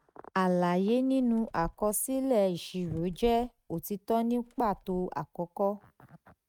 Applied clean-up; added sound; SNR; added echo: neural mask model RNNoise.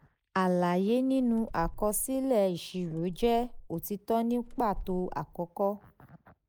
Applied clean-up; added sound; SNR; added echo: neural mask model Resemble Enhance denoiser.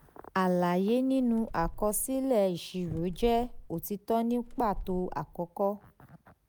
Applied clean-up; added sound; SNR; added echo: none; Bird; 12 dB; none.